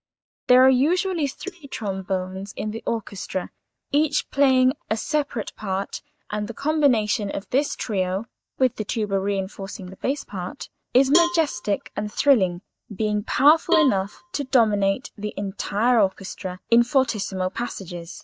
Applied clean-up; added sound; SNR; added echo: neural mask model DeepFilterNet 3.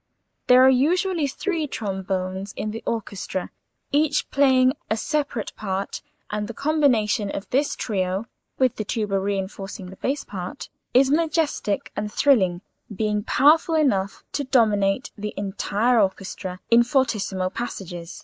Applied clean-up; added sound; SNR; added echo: neural mask model Resemble Enhance denoiser.